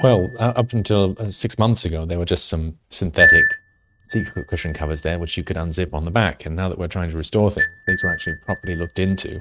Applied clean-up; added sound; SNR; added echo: neural mask model RNNoise.